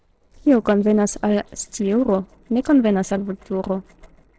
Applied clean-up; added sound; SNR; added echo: neural separator model SepFormer DNS4.